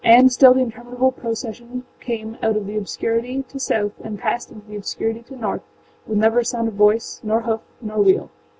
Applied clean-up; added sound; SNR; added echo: none; none; none; none.